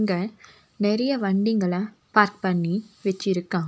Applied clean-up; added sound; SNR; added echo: none; none; none; none.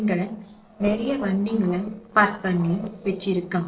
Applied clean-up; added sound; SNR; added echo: neural separator model SepFormer DNS4.